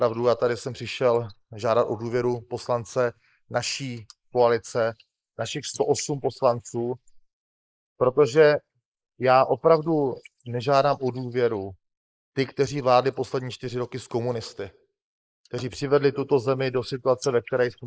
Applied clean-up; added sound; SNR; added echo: neural mask model Resemble Enhance denoiser.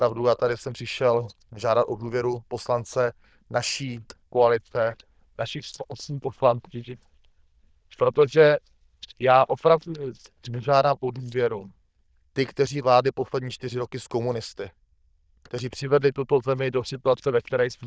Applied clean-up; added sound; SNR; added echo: neural diffusion model UNIVERSE++.